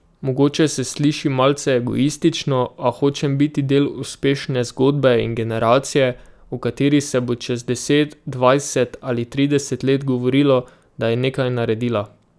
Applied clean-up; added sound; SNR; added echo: none; none; none; none.